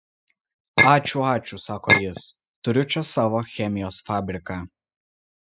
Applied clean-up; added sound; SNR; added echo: classical method spectral subtraction.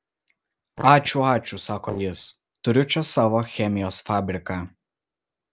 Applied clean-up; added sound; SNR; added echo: neural separator model SepFormer DNS4.